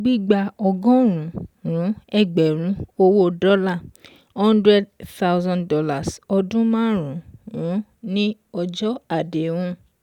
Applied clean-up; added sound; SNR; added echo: none; none; none; none.